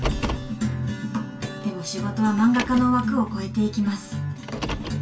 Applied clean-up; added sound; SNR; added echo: none; Car; 10 dB; reverberation time 0.2 s.